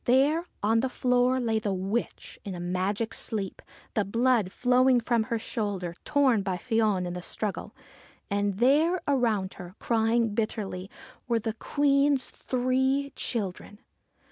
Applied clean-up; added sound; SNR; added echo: none; none; none; none.